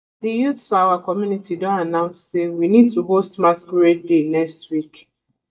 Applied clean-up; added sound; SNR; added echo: neural mask model DeepFilterNet 3.